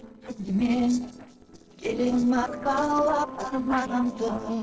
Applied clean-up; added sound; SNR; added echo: neural separator model SepFormer DNS4.